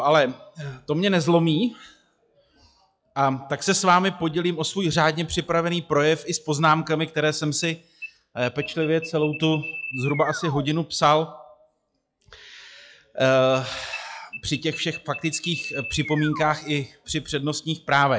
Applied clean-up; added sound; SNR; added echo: classical method log-MMSE.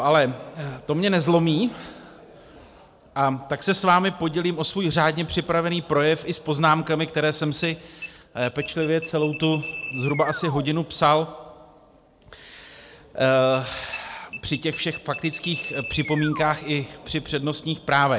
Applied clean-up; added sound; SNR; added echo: none; Alarm; 12 dB; none.